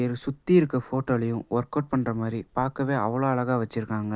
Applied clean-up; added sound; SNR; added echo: none; none; none; none.